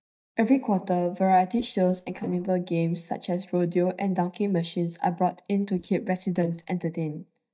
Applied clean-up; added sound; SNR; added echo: neural mask model DeepFilterNet 3.